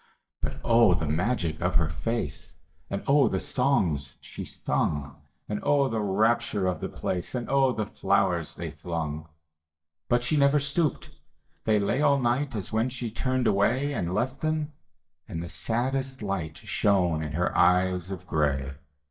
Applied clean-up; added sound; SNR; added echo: neural mask model DeepFilterNet 3.